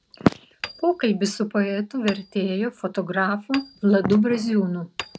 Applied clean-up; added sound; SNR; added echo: none; Hammer; 18 dB; none.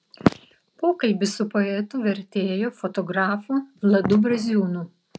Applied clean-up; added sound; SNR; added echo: none; none; none; none.